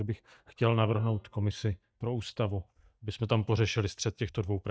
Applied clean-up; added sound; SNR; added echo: neural mask model DeepFilterNet 3.